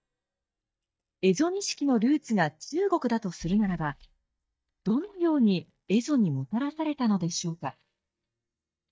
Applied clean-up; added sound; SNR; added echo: neural mask model DeepFilterNet 3.